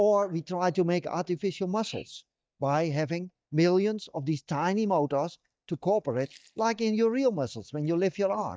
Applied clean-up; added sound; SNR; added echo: neural mask model DeepFilterNet 3.